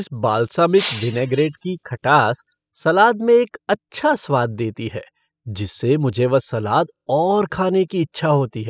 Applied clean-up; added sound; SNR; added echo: classical method spectral subtraction.